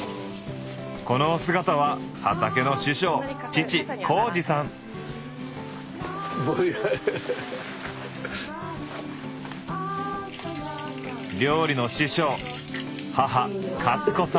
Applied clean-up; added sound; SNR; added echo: none; none; none; none.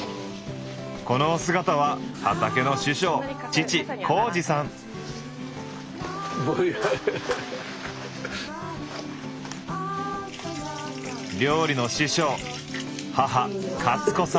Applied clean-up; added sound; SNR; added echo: none; Clapping + Gasp; 20 dB; none.